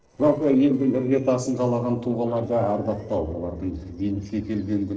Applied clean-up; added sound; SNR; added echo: neural separator model SepFormer DNS4.